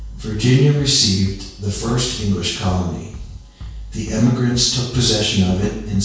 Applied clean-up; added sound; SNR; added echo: none; Bass drum; 15 dB; reverberation time 0.6 s.